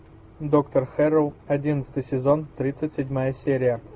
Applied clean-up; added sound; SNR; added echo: none; none; none; none.